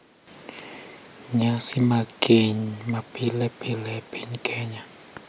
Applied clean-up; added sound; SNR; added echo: none; none; none; none.